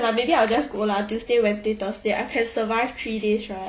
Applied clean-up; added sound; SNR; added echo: none; Splash, splatter; 19 dB; none.